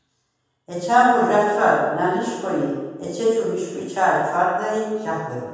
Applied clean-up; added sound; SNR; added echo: none; none; none; reverberation time 1.2 s.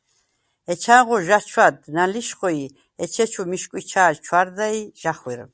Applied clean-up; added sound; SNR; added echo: none; none; none; none.